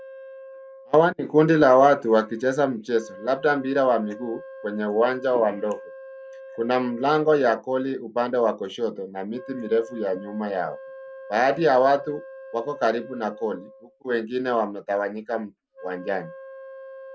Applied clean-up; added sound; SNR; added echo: none; Wind instrument, woodwind instrument; 19 dB; none.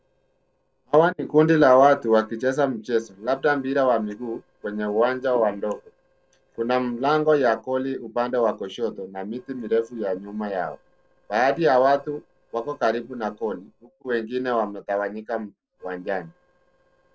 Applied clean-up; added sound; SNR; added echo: neural separator model SepFormer DNS4.